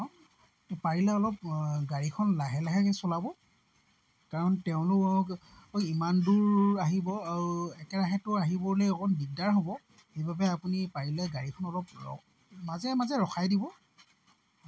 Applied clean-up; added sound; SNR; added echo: none; none; none; none.